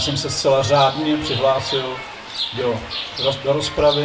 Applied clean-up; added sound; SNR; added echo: none; Chirp, tweet; 9 dB; reverberation time 0.3 s.